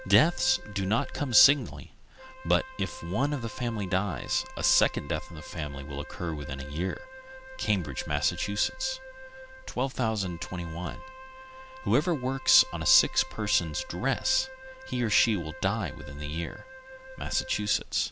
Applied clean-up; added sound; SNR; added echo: none; Wind instrument, woodwind instrument; 16 dB; none.